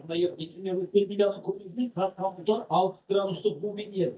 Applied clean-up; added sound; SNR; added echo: neural mask model DeepFilterNet 3.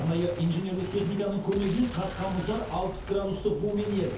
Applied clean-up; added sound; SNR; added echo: none; Gunshot, gunfire; 11 dB; reverberation time 0.5 s.